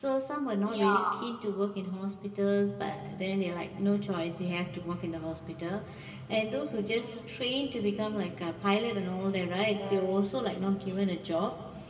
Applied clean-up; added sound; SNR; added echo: none; Wind instrument, woodwind instrument; 8 dB; reverberation time 2.0 s.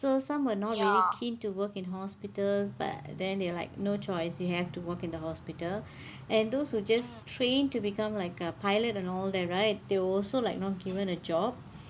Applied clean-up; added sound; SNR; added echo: none; none; none; none.